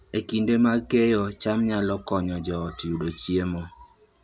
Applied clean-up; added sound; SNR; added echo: none; none; none; none.